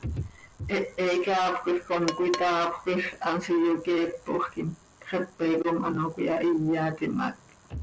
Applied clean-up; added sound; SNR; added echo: none; Percussion; 13 dB; none.